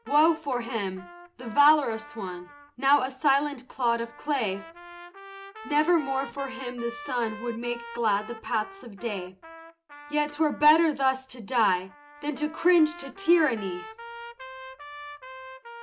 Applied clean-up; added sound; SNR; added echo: none; Trumpet; 16 dB; none.